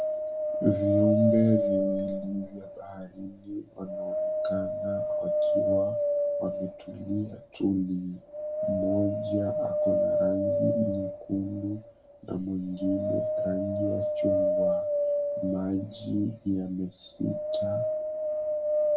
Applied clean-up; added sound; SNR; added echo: none; Wind; -2 dB; reverberation time 0.2 s.